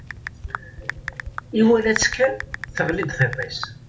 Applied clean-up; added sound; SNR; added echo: none; Typing; 10 dB; reverberation time 0.3 s.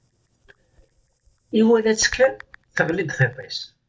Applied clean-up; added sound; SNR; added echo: neural mask model DeepFilterNet 3.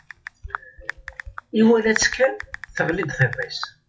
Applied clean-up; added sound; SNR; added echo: classical method WPE with log-MMSE.